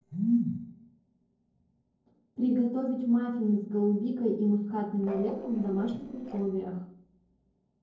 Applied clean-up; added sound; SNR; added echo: neural separator model SepFormer DNS4.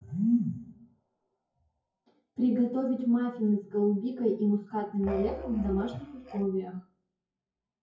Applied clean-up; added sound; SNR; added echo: classical method WPE with log-MMSE.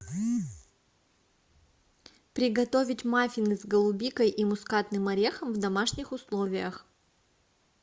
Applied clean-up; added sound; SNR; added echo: none; none; none; none.